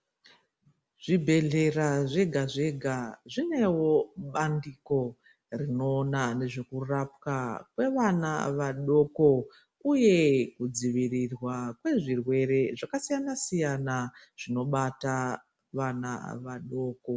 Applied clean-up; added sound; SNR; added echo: none; none; none; none.